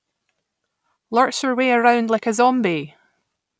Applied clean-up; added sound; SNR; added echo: none; none; none; none.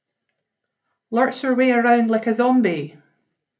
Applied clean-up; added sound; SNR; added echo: none; none; none; reverberation time 0.3 s.